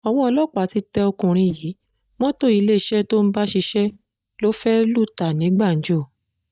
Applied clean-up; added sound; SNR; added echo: neural mask model DeepFilterNet 3.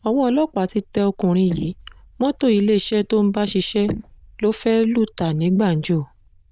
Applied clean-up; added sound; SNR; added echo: neural diffusion model UNIVERSE++.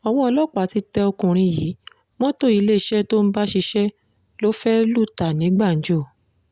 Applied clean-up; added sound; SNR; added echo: none; none; none; none.